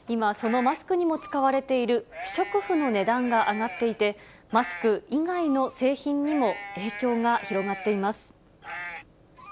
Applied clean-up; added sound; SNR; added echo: none; Livestock, farm animals, working animals; 14 dB; none.